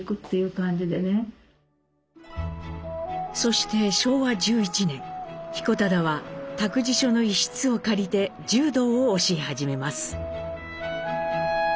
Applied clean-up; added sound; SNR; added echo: none; none; none; none.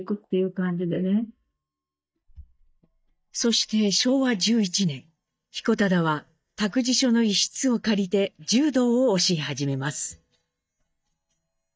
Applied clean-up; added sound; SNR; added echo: neural mask model DeepFilterNet 3.